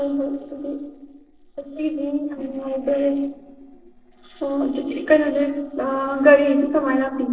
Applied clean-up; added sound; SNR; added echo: neural separator model SepFormer DNS4.